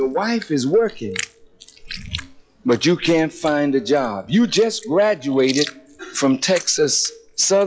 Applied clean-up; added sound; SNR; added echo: classical method log-MMSE.